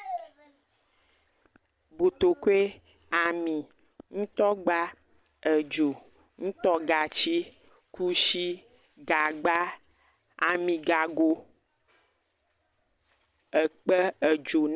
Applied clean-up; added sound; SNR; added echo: none; none; none; none.